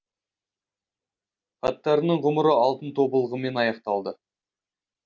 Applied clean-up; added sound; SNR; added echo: none; none; none; none.